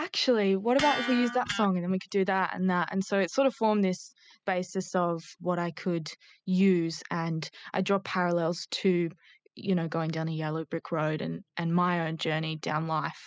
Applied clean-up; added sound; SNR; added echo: classical method spectral subtraction.